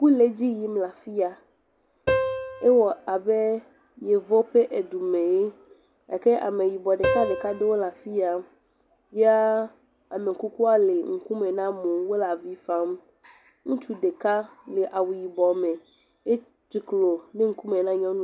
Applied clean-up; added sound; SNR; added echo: none; Piano; 8 dB; none.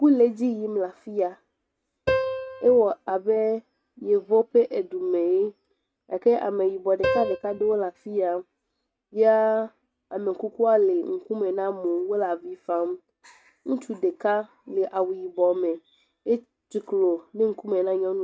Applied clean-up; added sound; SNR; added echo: neural mask model RNNoise.